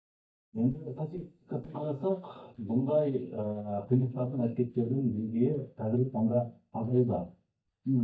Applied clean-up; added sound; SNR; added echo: neural mask model DeepFilterNet 3.